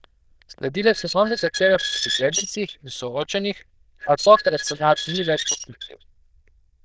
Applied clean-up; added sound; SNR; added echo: neural diffusion model UNIVERSE++.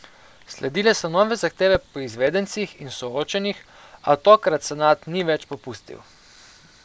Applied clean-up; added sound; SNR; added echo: none; none; none; none.